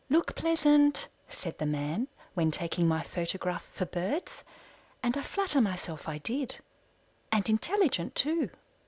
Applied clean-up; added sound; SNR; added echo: none; none; none; none.